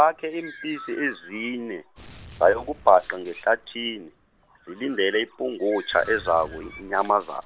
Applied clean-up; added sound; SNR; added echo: none; Bird + Gunshot, gunfire; 20 dB; none.